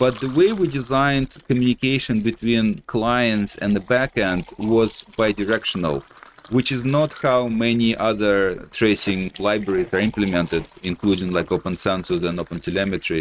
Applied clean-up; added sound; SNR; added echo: neural mask model RNNoise.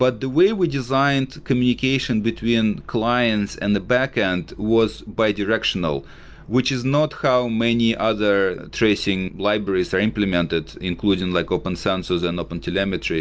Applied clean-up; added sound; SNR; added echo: none; none; none; none.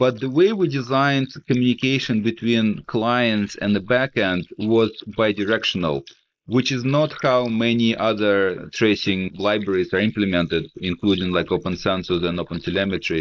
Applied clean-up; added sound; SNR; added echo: neural mask model Resemble Enhance denoiser.